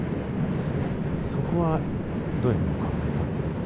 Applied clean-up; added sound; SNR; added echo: none; Train; -3 dB; none.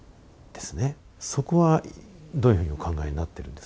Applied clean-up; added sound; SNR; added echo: none; none; none; none.